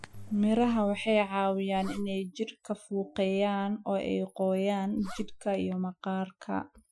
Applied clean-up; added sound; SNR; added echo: classical method Wiener filter.